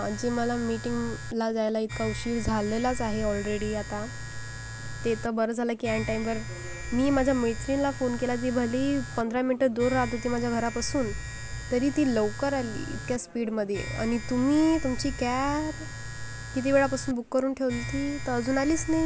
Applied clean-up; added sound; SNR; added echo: none; Domestic sounds, home sounds; 8 dB; none.